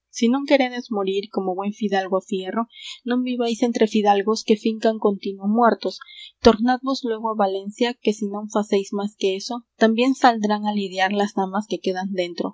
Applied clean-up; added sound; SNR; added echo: none; none; none; none.